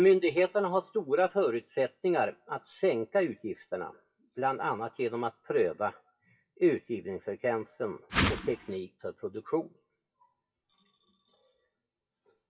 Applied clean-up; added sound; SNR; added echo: classical method WPE with log-MMSE.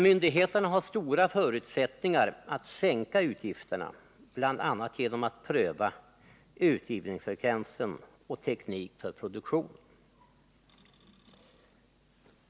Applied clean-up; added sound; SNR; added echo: none; none; none; none.